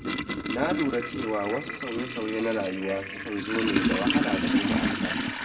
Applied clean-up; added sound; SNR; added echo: none; Toilet flush; -2 dB; reverberation time 1.3 s.